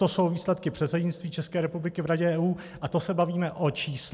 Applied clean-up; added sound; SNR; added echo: none; none; none; none.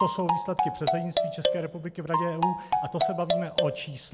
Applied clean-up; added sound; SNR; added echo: none; Marimba, xylophone; -4 dB; none.